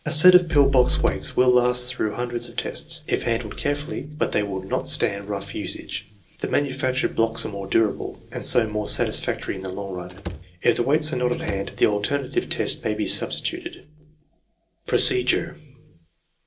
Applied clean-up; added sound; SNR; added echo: none; Slam / Wood; 14 dB; reverberation time 0.2 s.